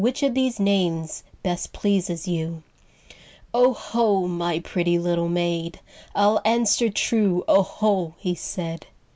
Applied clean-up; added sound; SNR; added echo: none; none; none; none.